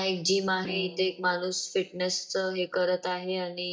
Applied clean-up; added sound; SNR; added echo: neural mask model DeepFilterNet 3.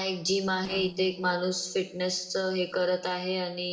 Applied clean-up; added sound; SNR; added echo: neural separator model SepFormer DNS4.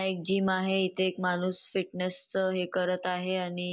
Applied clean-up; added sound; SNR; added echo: none; none; none; none.